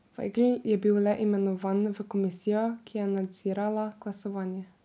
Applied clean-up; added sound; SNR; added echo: none; none; none; none.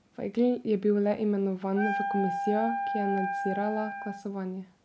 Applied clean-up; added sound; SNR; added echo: none; Wind instrument, woodwind instrument; 4 dB; none.